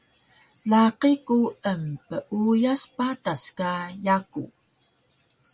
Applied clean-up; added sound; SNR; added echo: none; none; none; none.